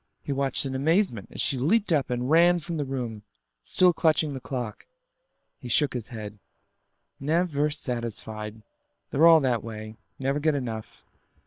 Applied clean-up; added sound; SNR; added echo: neural separator model SepFormer WHAM!.